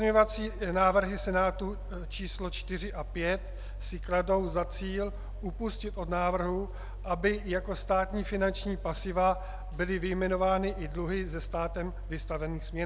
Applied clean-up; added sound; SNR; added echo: none; Mechanical fan; 7 dB; none.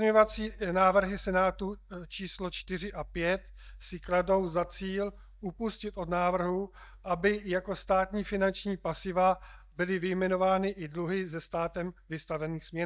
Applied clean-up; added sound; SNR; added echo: neural mask model DeepFilterNet 3.